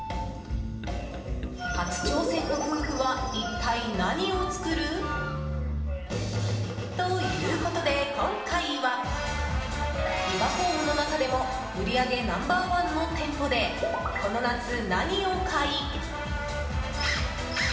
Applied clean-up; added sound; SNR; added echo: none; Musical instrument; 14 dB; reverberation time 1.3 s.